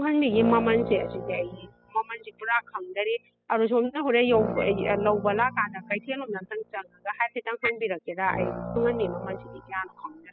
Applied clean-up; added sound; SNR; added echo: classical method spectral subtraction.